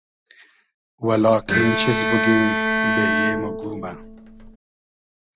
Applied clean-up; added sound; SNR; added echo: none; Bowed string instrument; -1 dB; none.